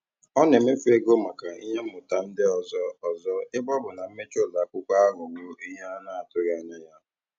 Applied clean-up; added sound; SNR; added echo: none; none; none; none.